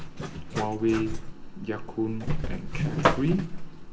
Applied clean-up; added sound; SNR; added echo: none; Zipper (clothing); -1 dB; reverberation time 1.1 s.